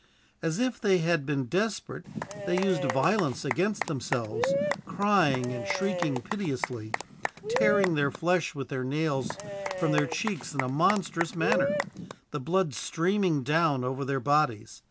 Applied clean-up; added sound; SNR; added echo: none; Applause / Cheering / Clapping; 4 dB; none.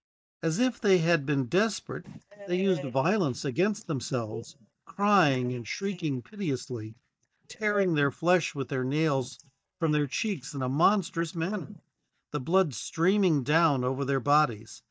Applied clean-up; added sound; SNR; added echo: neural mask model DeepFilterNet 3.